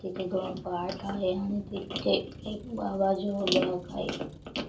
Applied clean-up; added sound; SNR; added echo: none; Motor vehicle (road); 18 dB; reverberation time 0.3 s.